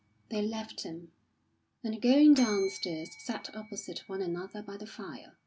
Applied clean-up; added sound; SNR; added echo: none; Bell; 20 dB; none.